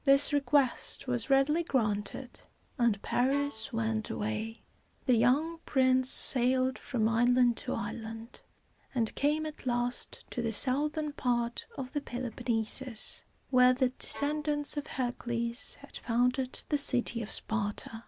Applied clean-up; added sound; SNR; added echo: none; Bowed string instrument; 18 dB; none.